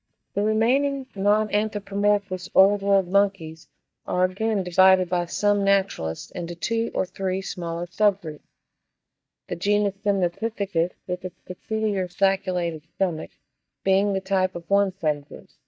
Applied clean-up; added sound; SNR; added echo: neural mask model DeepFilterNet 3.